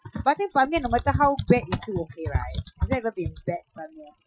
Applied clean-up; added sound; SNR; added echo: classical method Wiener filter.